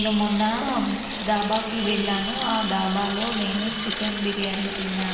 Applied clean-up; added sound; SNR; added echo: none; Sink (filling or washing) / Water tap, faucet; 7 dB; reverberation time 1.3 s.